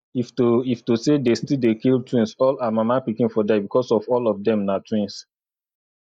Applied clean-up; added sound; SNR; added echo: neural mask model Resemble Enhance denoiser.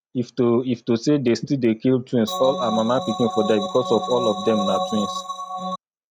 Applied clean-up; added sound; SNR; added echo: neural mask model RNNoise.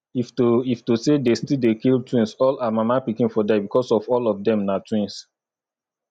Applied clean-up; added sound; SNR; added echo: none; none; none; none.